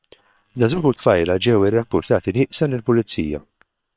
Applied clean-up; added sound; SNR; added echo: neural separator model SepFormer WHAM!.